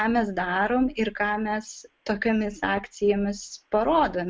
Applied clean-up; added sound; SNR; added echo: none; none; none; none.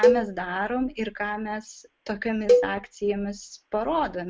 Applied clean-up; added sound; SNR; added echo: none; Cowbell; -2 dB; none.